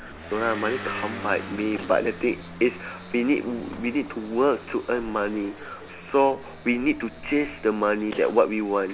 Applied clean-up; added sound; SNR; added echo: none; Motor vehicle (road) / Engine; 14 dB; none.